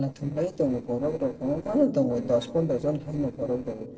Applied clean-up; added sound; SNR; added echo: neural separator model SepFormer DNS4.